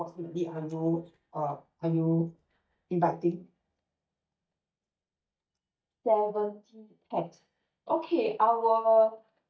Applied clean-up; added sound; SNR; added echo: neural mask model DeepFilterNet 3.